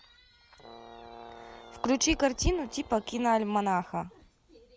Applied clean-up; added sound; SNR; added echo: none; Brass instrument; 20 dB; none.